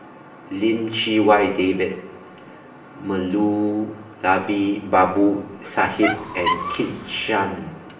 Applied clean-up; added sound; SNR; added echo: none; Squeak; 5 dB; reverberation time 0.9 s.